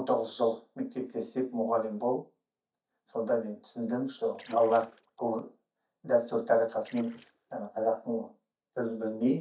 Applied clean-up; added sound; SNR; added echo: neural mask model DeepFilterNet 3.